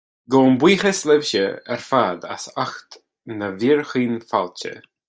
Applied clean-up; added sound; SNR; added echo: neural mask model DeepFilterNet 3.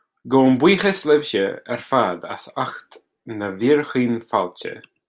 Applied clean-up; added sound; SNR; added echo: none; Bicycle bell; 12 dB; none.